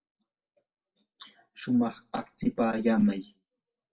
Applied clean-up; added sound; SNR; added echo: none; none; none; reverberation time 0.2 s.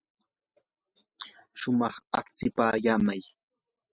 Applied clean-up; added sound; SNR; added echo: none; none; none; none.